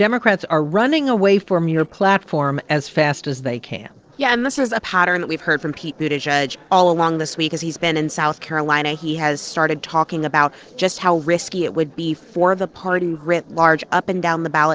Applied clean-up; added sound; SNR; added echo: neural separator model SepFormer DNS4.